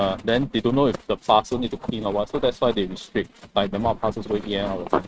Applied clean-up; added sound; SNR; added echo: neural mask model RNNoise.